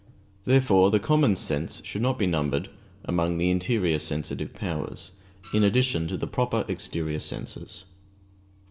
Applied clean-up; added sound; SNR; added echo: none; Printer; 16 dB; reverberation time 1.1 s.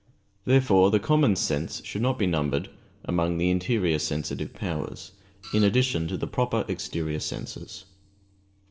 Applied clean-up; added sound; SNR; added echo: neural separator model SepFormer DNS4.